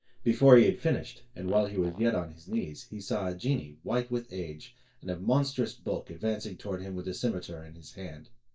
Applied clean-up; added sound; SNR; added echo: neural mask model DeepFilterNet 3.